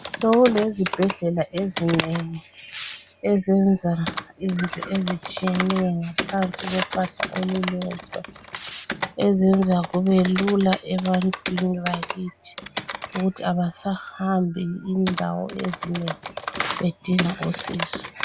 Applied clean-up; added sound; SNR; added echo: none; Computer keyboard; 10 dB; none.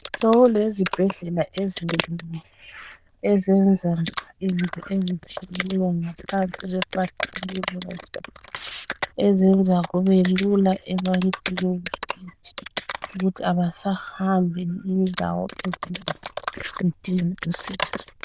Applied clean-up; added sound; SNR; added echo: neural diffusion model UNIVERSE++.